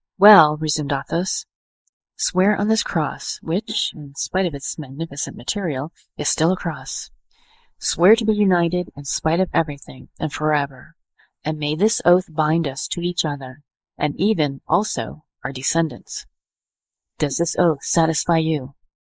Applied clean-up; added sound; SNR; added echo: neural mask model Resemble Enhance denoiser.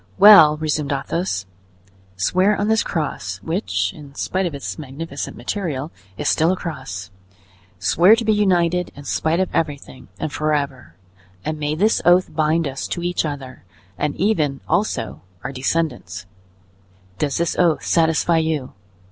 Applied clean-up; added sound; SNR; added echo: none; none; none; none.